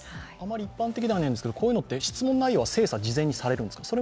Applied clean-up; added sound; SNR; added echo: none; none; none; none.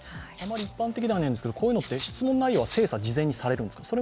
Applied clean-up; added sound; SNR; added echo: none; Rattle (instrument); 9 dB; none.